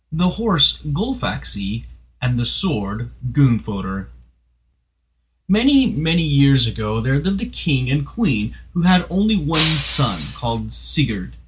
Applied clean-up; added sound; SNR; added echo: none; Shatter; 7 dB; none.